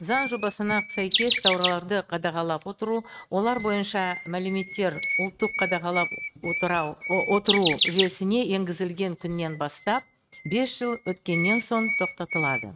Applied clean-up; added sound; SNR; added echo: neural mask model RNNoise.